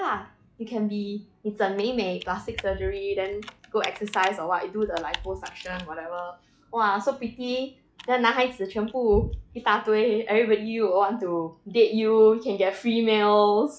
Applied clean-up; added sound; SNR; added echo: classical method log-MMSE.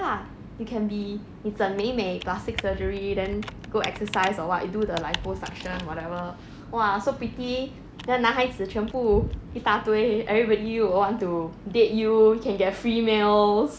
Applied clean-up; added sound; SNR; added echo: none; Computer keyboard; 20 dB; none.